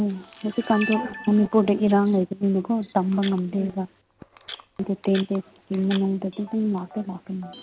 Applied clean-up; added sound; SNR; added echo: none; Camera; 17 dB; none.